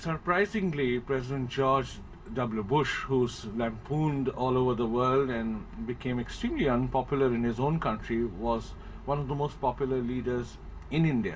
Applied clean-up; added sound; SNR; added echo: none; none; none; reverberation time 0.2 s.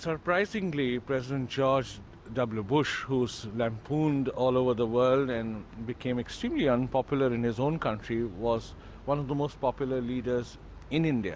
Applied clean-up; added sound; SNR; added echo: none; none; none; none.